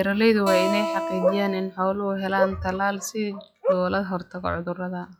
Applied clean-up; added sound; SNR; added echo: classical method log-MMSE.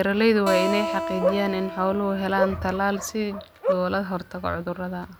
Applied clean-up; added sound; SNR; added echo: none; Acoustic guitar + Bark; 5 dB; none.